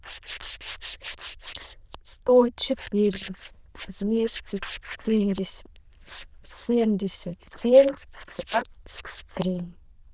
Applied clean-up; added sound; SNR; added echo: neural diffusion model UNIVERSE++.